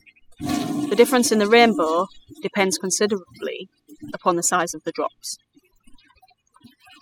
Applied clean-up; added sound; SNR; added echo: classical method spectral subtraction.